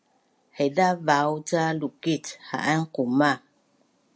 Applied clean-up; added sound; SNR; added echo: none; none; none; none.